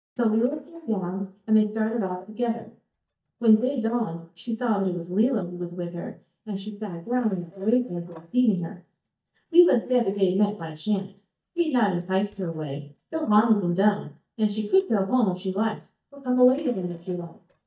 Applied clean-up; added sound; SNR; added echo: neural mask model DeepFilterNet 3.